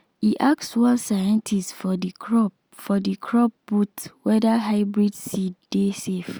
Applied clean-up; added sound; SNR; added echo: none; none; none; none.